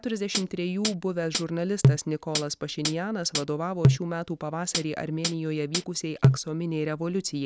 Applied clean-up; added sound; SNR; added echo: none; Hi-hat; -2 dB; none.